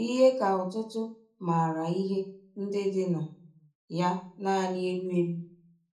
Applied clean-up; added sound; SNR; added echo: none; none; none; reverberation time 0.4 s.